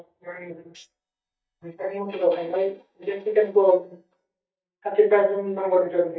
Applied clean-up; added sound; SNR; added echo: neural mask model DeepFilterNet 3.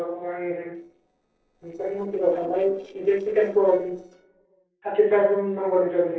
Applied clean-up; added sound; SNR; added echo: neural separator model SepFormer DNS4.